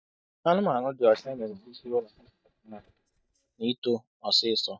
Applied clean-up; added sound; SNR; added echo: neural mask model DeepFilterNet 3.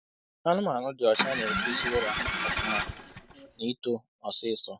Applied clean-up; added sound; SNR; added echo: none; Engine starting; 0 dB; none.